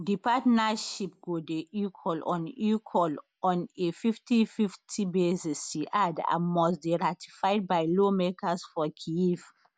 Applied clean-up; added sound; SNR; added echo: none; none; none; none.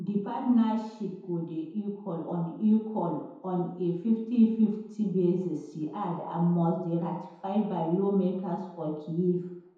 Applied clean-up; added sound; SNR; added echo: none; none; none; reverberation time 1.0 s.